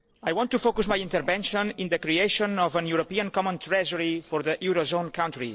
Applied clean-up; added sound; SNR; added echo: neural separator model SepFormer DNS4.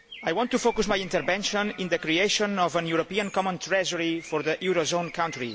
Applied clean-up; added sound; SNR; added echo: none; Bird + Livestock, farm animals, working animals; 19 dB; none.